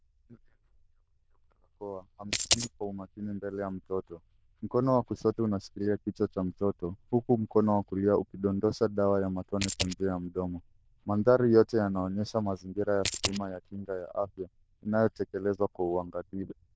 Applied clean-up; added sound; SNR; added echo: neural diffusion model UNIVERSE++.